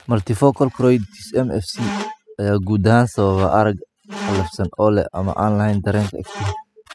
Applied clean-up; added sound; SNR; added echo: classical method spectral subtraction.